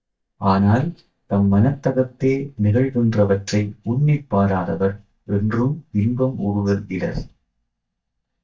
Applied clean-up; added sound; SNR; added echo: neural mask model DeepFilterNet 3.